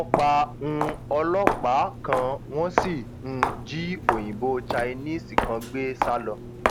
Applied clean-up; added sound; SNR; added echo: none; Walk, footsteps; 2 dB; none.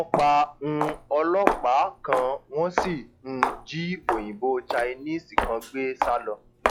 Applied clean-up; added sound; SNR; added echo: classical method log-MMSE.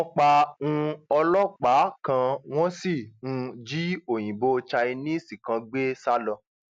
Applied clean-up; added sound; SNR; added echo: none; none; none; none.